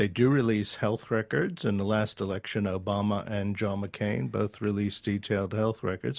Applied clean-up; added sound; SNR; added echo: none; none; none; none.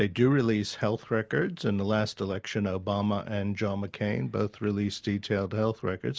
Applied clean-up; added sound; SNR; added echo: neural mask model Resemble Enhance denoiser.